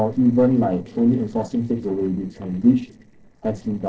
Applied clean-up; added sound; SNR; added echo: neural separator model SepFormer DNS4.